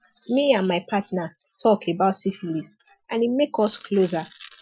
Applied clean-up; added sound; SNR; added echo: classical method Wiener filter.